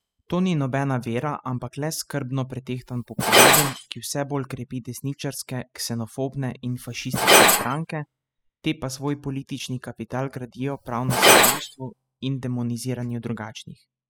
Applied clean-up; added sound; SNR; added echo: classical method spectral subtraction.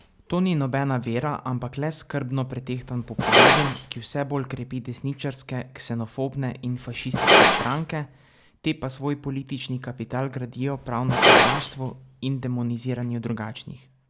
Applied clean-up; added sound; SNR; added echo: none; Glass; -3 dB; none.